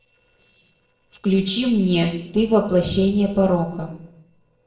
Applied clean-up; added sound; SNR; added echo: neural separator model SepFormer DNS4.